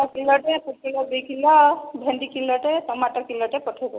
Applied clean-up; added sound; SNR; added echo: none; none; none; none.